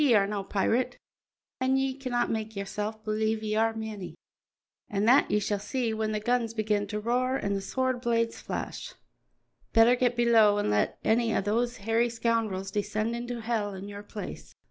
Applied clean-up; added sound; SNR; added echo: none; none; none; none.